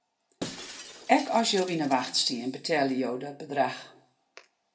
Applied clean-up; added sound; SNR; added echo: none; Shatter; 16 dB; reverberation time 0.3 s.